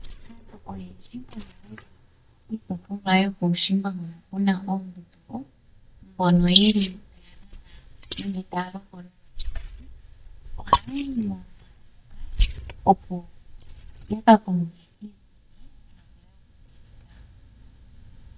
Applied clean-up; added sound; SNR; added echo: neural mask model DeepFilterNet 3.